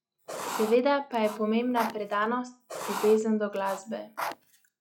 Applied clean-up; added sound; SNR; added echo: classical method log-MMSE.